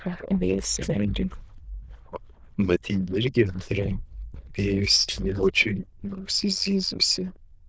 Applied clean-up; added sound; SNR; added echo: neural diffusion model UNIVERSE++.